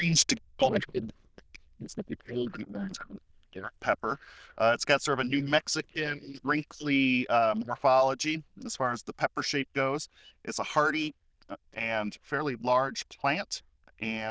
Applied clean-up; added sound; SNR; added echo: neural diffusion model UNIVERSE++.